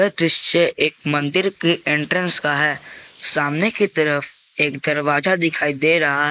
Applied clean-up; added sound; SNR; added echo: neural mask model Resemble Enhance denoiser.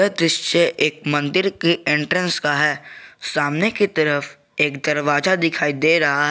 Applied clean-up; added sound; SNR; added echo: none; none; none; none.